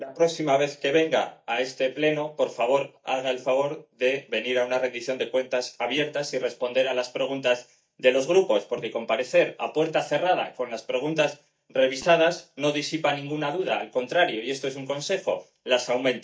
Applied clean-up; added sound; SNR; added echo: neural mask model DeepFilterNet 3.